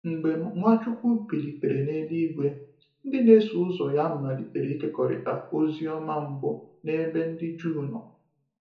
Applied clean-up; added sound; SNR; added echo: none; none; none; reverberation time 0.6 s.